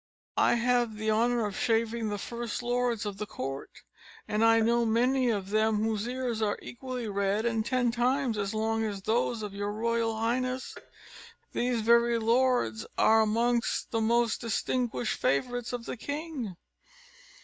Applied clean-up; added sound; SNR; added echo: neural mask model DeepFilterNet 3.